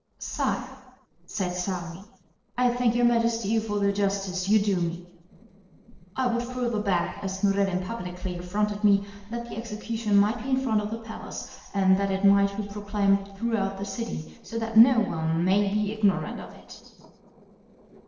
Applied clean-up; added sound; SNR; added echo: neural separator model SepFormer DNS4.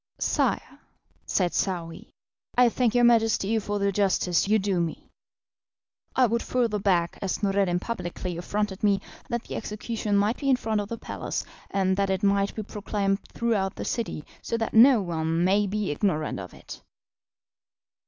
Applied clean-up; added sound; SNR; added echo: none; none; none; none.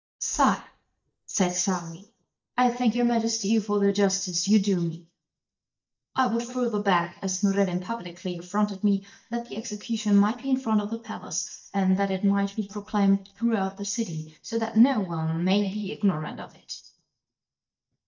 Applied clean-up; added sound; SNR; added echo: neural mask model DeepFilterNet 3.